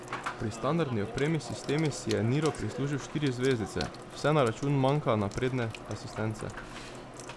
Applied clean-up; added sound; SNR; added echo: none; Sink (filling or washing) / Water tap, faucet / Water; 11 dB; none.